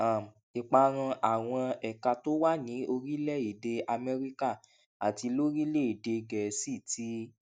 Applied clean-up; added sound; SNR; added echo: none; none; none; none.